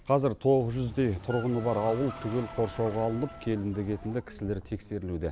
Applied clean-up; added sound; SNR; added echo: none; Car + Wind instrument, woodwind instrument; 14 dB; none.